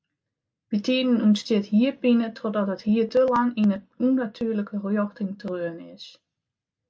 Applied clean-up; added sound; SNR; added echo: none; none; none; none.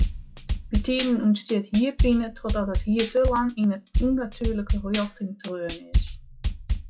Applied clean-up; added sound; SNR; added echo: classical method log-MMSE.